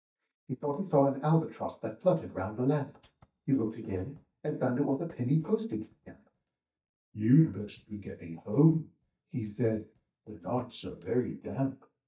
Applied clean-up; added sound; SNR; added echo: neural mask model DeepFilterNet 3.